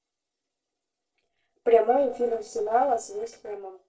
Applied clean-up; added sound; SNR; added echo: neural separator model SepFormer DNS4.